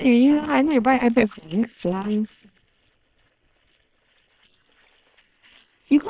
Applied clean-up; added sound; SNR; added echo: neural separator model SepFormer WHAM!.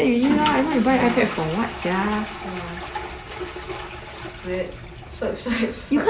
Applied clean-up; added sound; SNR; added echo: none; Toilet flush; 9 dB; none.